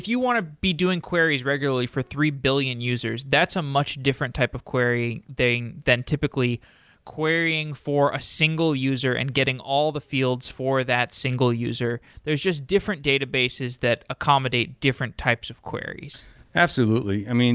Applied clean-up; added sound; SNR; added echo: none; none; none; none.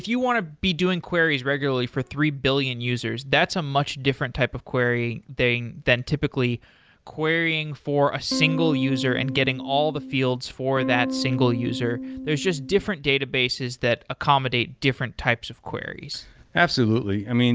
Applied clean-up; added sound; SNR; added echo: none; Electric guitar / Strum; 6 dB; none.